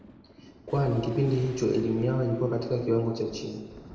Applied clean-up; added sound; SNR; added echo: none; Thunder; 20 dB; reverberation time 1.2 s.